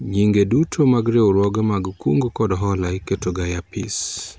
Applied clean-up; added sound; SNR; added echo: none; none; none; none.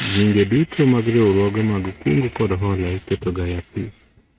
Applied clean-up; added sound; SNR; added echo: neural mask model RNNoise.